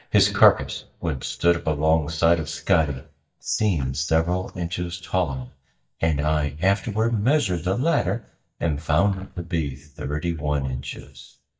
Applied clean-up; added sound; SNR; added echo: neural mask model DeepFilterNet 3.